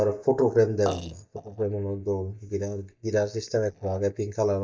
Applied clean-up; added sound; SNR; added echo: neural mask model DeepFilterNet 3.